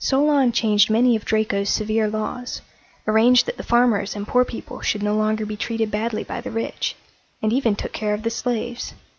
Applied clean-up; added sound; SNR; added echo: none; none; none; none.